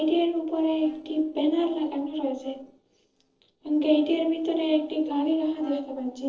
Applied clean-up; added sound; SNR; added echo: neural separator model SepFormer DNS4.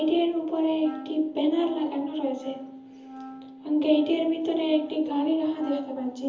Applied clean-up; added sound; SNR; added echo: none; Wind instrument, woodwind instrument; 16 dB; reverberation time 0.7 s.